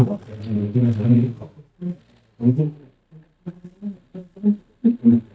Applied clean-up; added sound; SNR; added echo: neural mask model DeepFilterNet 3.